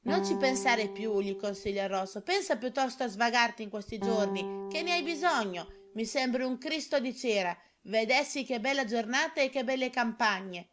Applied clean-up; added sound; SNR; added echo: none; Guitar; 9 dB; none.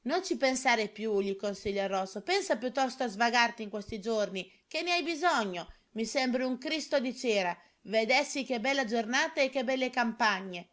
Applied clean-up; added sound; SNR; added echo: none; none; none; none.